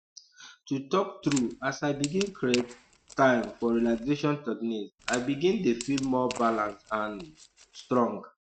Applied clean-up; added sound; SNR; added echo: neural mask model RNNoise.